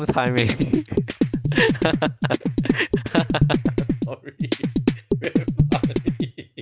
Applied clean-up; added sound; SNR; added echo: neural mask model RNNoise.